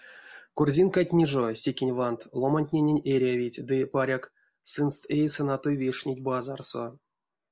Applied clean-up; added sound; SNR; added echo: none; none; none; none.